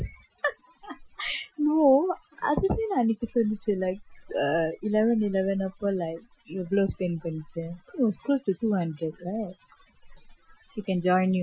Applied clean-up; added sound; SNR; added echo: classical method Wiener filter.